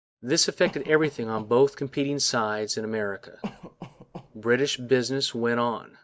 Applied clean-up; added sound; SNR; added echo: neural mask model DeepFilterNet 3.